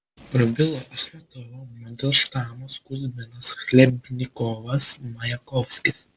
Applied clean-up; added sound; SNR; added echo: none; none; none; none.